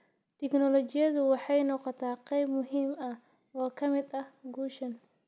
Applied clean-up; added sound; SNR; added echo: none; none; none; none.